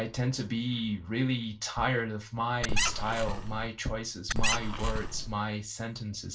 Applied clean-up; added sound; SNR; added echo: none; Squeak; -3 dB; reverberation time 0.2 s.